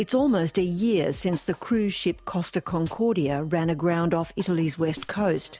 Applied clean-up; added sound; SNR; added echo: none; none; none; none.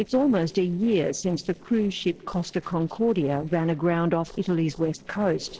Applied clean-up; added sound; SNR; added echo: neural separator model SepFormer DNS4.